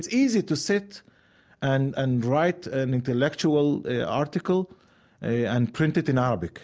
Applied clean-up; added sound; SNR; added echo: none; none; none; none.